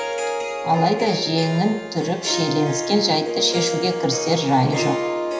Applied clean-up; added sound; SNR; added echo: none; Harp; 4 dB; reverberation time 0.9 s.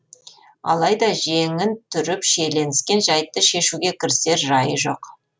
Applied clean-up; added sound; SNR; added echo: none; none; none; none.